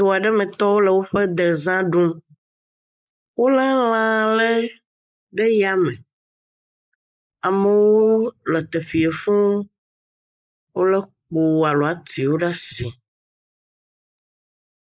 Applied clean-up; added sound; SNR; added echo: neural mask model Resemble Enhance denoiser.